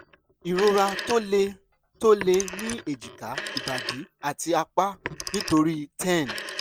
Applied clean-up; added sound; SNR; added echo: none; Telephone; 11 dB; none.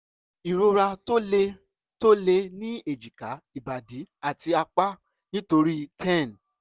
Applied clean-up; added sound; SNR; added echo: none; none; none; none.